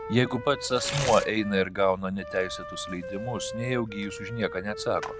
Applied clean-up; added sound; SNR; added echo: none; Tearing + Wind instrument, woodwind instrument; 9 dB; none.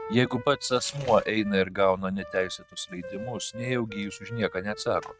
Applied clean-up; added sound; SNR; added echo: neural mask model RNNoise.